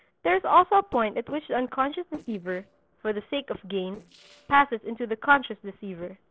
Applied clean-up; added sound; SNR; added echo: neural separator model SepFormer DNS4.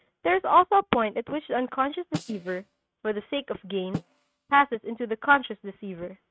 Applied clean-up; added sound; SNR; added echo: neural mask model RNNoise.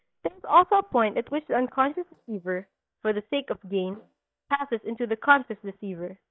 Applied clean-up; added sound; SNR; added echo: neural mask model DeepFilterNet 3.